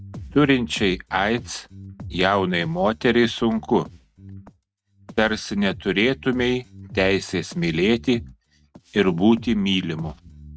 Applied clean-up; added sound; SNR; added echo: neural mask model RNNoise.